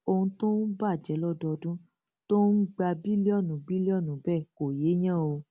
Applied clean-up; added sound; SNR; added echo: none; none; none; none.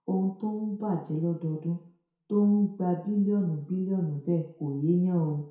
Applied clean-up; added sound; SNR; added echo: none; none; none; reverberation time 0.6 s.